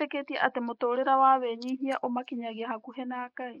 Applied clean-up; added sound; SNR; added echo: neural mask model Resemble Enhance denoiser.